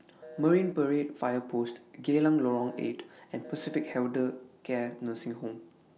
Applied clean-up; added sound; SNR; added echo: none; Telephone; 18 dB; none.